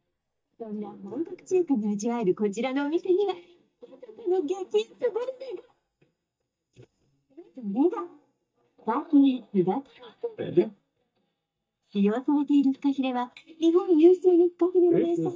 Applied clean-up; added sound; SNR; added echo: neural mask model DeepFilterNet 3.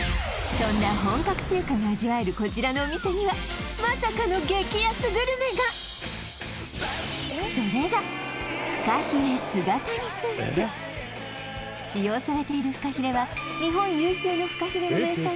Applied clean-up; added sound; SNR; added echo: none; none; none; none.